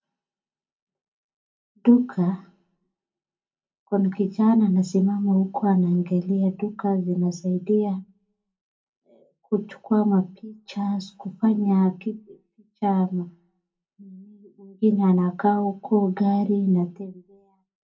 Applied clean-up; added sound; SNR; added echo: none; none; none; reverberation time 0.3 s.